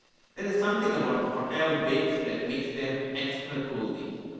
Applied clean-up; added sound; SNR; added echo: neural separator model SepFormer DNS4.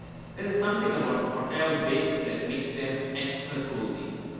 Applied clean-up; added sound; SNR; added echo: none; Microwave oven; 13 dB; reverberation time 2.1 s.